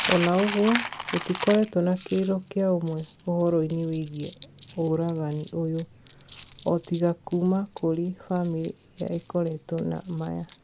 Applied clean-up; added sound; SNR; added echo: none; Coin (dropping); 10 dB; none.